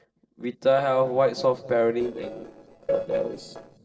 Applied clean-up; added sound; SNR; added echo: neural separator model SepFormer DNS4.